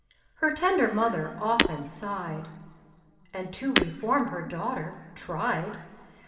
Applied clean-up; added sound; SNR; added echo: none; Shatter; 1 dB; reverberation time 2.9 s.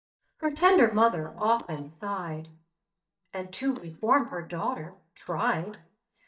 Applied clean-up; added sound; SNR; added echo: neural mask model DeepFilterNet 3.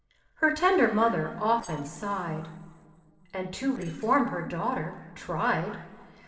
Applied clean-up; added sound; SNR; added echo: neural separator model SepFormer DNS4.